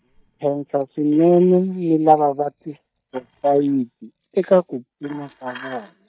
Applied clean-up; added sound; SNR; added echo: neural mask model DeepFilterNet 3.